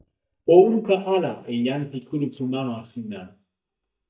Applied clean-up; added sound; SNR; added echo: neural mask model DeepFilterNet 3.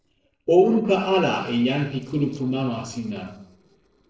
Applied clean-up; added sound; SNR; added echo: neural separator model SepFormer DNS4.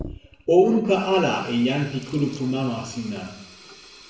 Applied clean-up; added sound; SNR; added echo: none; Sink (filling or washing); 19 dB; reverberation time 0.7 s.